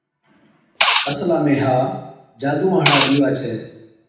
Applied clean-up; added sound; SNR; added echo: none; Liquid; 0 dB; reverberation time 0.8 s.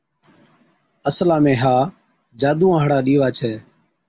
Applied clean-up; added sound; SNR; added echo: none; none; none; none.